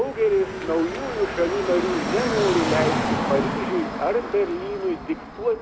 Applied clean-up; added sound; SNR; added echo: none; Car passing by / Traffic noise, roadway noise; 3 dB; none.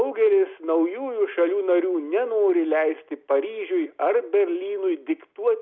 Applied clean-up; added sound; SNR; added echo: none; none; none; none.